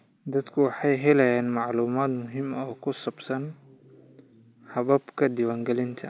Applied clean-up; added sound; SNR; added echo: none; none; none; none.